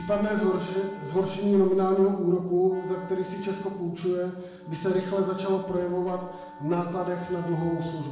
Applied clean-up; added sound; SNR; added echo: none; Wind instrument, woodwind instrument; 18 dB; reverberation time 0.9 s.